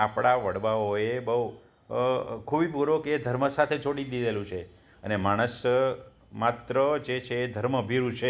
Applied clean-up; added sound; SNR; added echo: none; none; none; none.